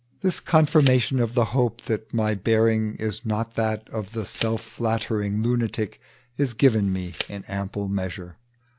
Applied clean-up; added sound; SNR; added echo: none; Tick; 19 dB; none.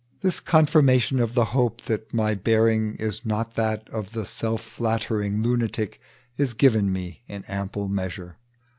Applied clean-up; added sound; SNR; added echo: none; none; none; none.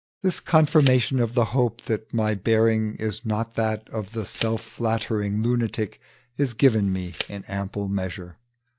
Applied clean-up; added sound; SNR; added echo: neural mask model DeepFilterNet 3.